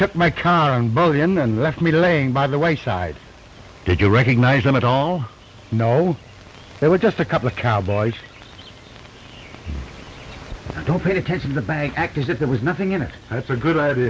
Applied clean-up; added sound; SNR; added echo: none; none; none; none.